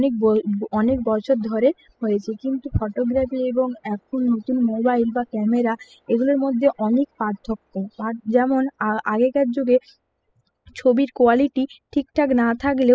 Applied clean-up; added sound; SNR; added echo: classical method spectral subtraction.